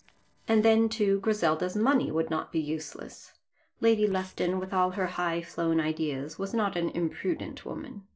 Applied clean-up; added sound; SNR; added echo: neural separator model SepFormer DNS4.